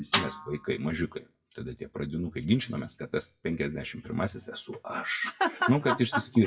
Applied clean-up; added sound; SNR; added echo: classical method WPE with log-MMSE.